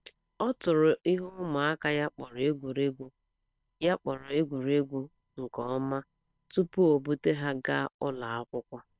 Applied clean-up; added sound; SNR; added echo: neural separator model SepFormer WHAM!.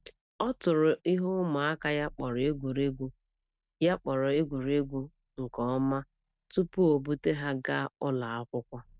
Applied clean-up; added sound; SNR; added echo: neural mask model RNNoise.